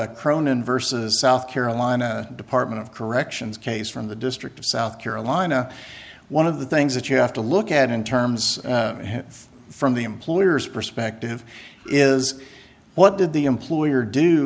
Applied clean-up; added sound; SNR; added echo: none; none; none; none.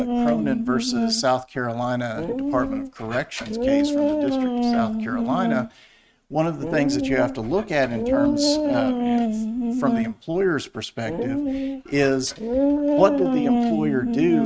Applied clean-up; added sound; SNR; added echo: neural mask model RNNoise.